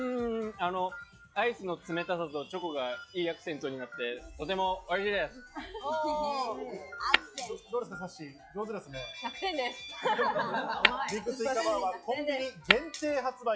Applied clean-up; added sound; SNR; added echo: classical method log-MMSE.